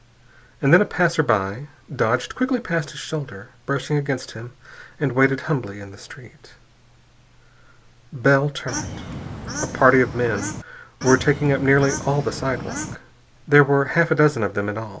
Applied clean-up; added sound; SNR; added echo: none; Bird / Fowl; 8 dB; none.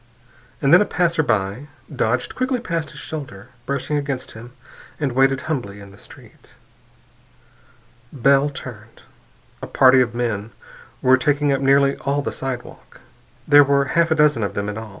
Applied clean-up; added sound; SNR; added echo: none; none; none; none.